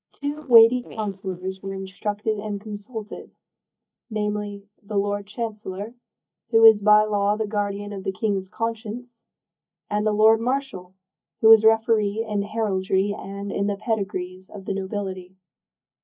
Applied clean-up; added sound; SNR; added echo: neural mask model DeepFilterNet 3.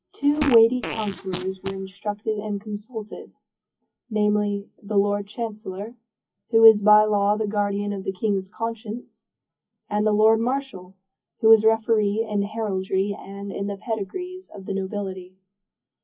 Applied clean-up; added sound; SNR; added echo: classical method WPE with log-MMSE.